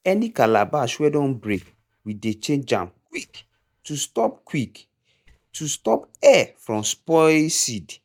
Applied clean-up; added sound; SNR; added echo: neural mask model DeepFilterNet 3.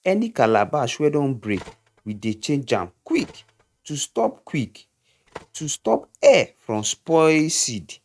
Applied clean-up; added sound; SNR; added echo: neural mask model RNNoise.